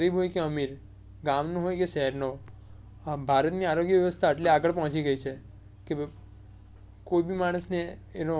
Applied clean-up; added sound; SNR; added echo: none; none; none; none.